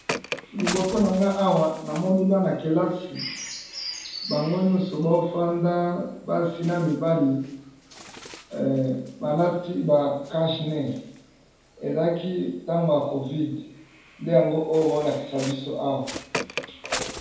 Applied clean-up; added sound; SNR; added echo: none; Bird; 14 dB; reverberation time 0.9 s.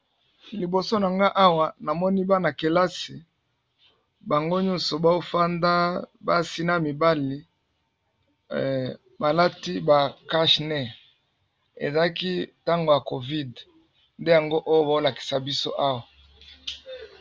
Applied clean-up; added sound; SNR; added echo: none; none; none; none.